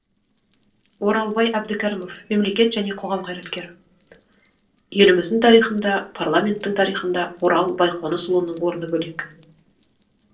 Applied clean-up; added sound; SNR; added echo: neural separator model SepFormer DNS4.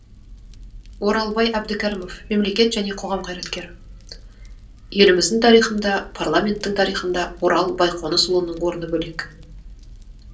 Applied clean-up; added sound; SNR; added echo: none; Fire; 19 dB; reverberation time 0.3 s.